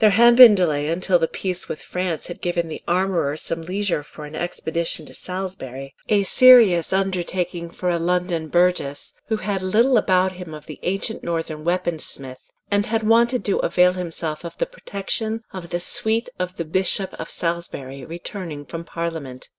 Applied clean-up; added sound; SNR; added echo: neural separator model SepFormer DNS4.